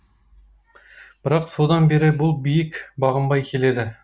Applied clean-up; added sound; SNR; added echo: none; none; none; none.